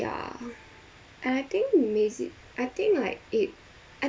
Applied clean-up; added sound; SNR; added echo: none; none; none; none.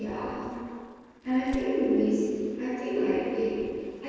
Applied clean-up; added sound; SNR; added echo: neural separator model SepFormer DNS4.